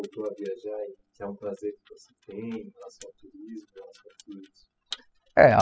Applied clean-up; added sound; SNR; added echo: classical method spectral subtraction.